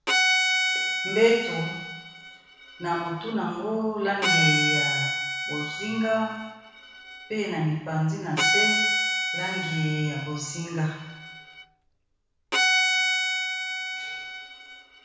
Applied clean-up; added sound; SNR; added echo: none; Bowed string instrument; -2 dB; reverberation time 1.0 s.